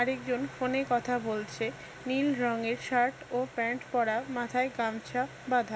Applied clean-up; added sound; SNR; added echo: none; none; none; none.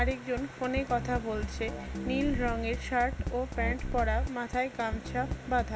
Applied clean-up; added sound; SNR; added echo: none; Drum kit; 3 dB; none.